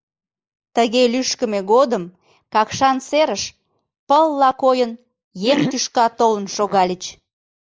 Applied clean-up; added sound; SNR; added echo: neural mask model Resemble Enhance denoiser.